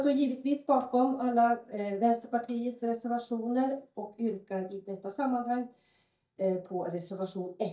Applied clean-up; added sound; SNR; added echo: neural mask model DeepFilterNet 3.